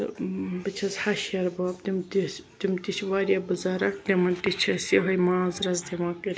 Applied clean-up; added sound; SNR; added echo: none; none; none; none.